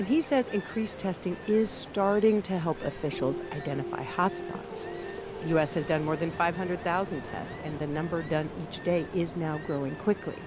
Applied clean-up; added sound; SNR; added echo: none; Ocean; 13 dB; none.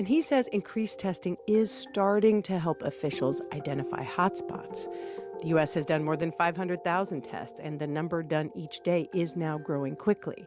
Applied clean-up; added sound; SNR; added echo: none; none; none; none.